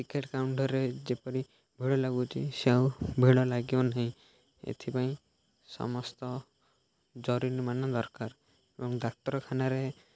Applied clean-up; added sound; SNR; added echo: none; none; none; none.